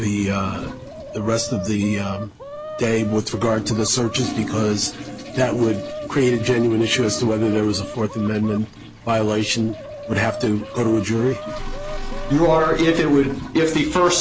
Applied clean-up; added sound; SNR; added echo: none; Toilet flush + Chicken, rooster; 12 dB; none.